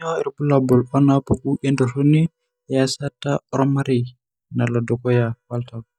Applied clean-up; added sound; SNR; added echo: neural mask model DeepFilterNet 3.